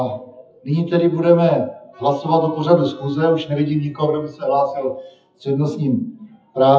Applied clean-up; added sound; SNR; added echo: classical method WPE with log-MMSE.